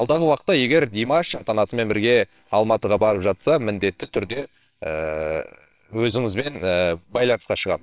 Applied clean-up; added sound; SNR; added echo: neural separator model SepFormer WHAMR!.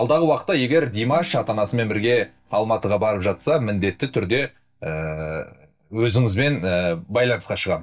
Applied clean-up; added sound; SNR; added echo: neural mask model DeepFilterNet 3.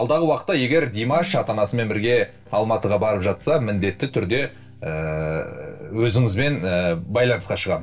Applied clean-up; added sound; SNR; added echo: neural separator model SepFormer DNS4.